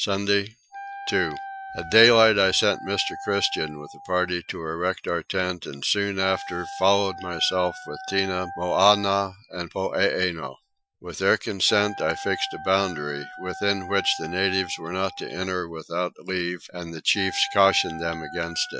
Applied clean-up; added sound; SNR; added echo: classical method Wiener filter.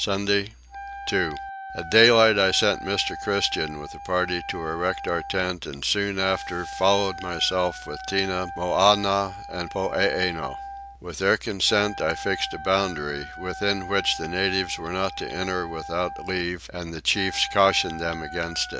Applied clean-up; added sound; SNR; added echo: none; Wind instrument, woodwind instrument; 12 dB; none.